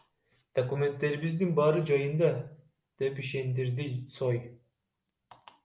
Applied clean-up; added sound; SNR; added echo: none; none; none; none.